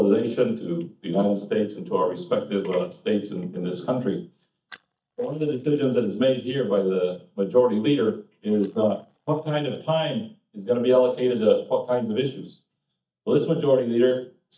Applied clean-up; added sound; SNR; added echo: neural mask model DeepFilterNet 3.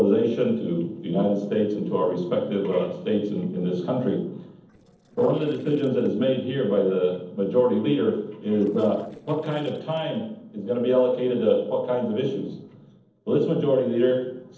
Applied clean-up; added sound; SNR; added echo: neural separator model SepFormer DNS4.